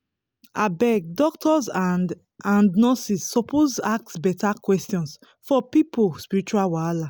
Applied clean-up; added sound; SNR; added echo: none; none; none; none.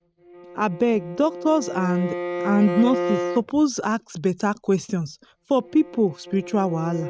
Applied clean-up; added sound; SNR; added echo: neural mask model RNNoise.